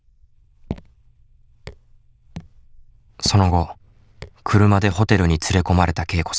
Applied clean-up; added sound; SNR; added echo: neural diffusion model UNIVERSE++.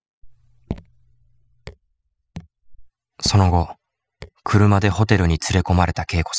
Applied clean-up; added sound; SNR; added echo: classical method spectral subtraction.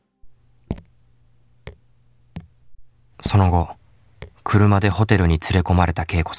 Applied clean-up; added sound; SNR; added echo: none; Raindrop / Drip; 18 dB; none.